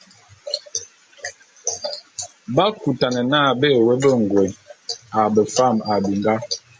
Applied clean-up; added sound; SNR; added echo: none; none; none; none.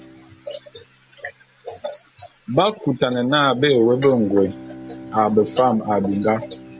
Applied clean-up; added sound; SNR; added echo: none; Bowed string instrument; 19 dB; none.